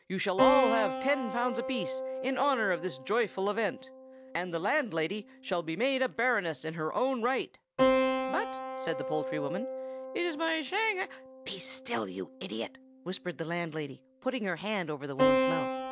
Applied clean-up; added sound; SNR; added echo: none; Keyboard (musical); 2 dB; none.